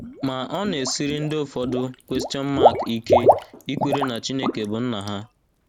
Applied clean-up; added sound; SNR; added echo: none; Water / Liquid; -3 dB; none.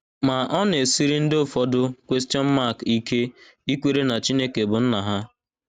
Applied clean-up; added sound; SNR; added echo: none; none; none; none.